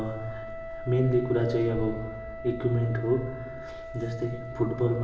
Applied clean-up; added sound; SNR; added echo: none; Wind instrument, woodwind instrument; 12 dB; reverberation time 1.3 s.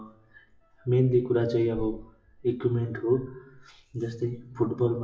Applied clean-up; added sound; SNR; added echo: classical method WPE with log-MMSE.